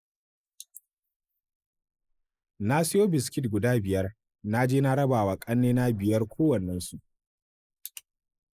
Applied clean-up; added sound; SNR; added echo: neural mask model Resemble Enhance denoiser.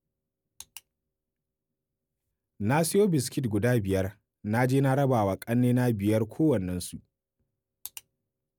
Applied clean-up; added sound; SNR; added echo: none; none; none; none.